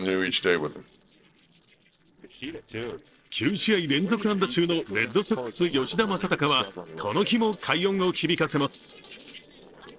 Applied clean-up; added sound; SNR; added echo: neural separator model SepFormer DNS4.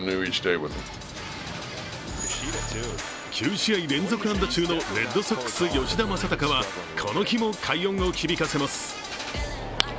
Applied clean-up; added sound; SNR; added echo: none; none; none; none.